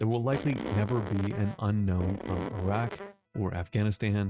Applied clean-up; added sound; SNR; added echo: neural mask model RNNoise.